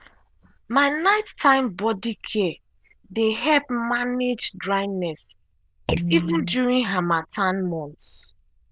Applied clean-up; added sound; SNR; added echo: neural diffusion model UNIVERSE++.